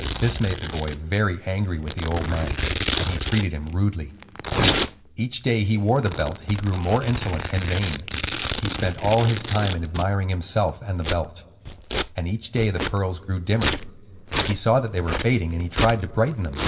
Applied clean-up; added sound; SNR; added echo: none; Domestic sounds, home sounds; 5 dB; reverberation time 3.0 s.